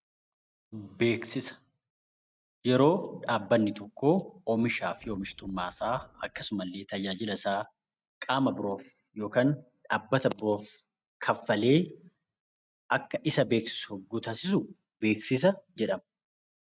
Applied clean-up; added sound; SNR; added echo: neural mask model RNNoise.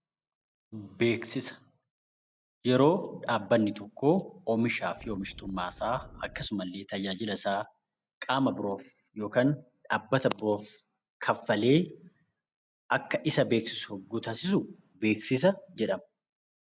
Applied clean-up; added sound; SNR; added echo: none; Wind; 17 dB; none.